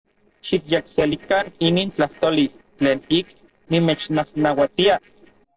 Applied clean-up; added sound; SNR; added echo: neural separator model SepFormer DNS4.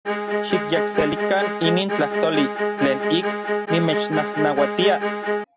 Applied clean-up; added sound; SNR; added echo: none; Bowed string instrument; 1 dB; none.